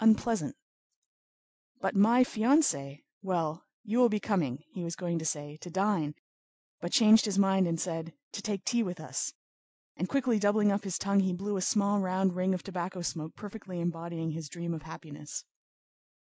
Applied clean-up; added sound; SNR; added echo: none; none; none; none.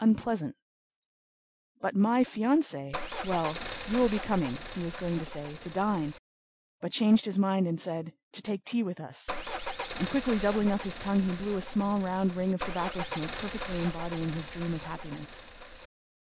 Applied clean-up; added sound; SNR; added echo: none; Car; 7 dB; none.